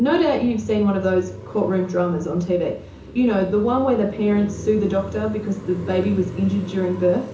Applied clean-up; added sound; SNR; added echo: none; Car passing by; 13 dB; reverberation time 0.7 s.